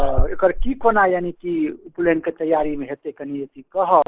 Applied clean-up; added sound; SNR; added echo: neural mask model Resemble Enhance denoiser.